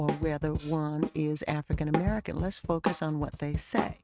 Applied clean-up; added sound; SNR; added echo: neural mask model RNNoise.